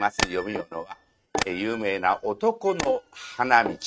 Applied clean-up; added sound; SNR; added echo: neural mask model RNNoise.